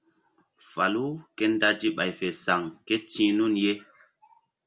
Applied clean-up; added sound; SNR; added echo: none; none; none; none.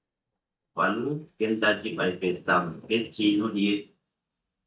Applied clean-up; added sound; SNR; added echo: neural mask model DeepFilterNet 3.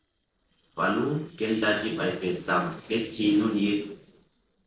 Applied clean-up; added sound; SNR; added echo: neural separator model SepFormer DNS4.